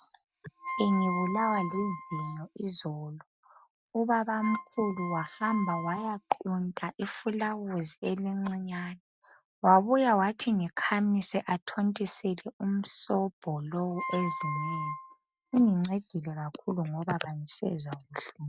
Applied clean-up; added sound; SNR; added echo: neural mask model RNNoise.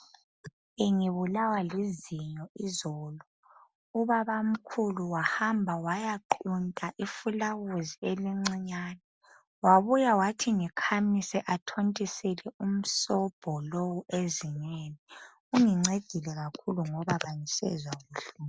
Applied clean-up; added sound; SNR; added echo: none; none; none; none.